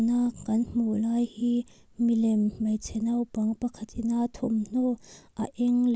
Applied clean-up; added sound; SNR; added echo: none; none; none; none.